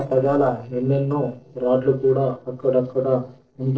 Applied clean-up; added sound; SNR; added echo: neural separator model SepFormer DNS4.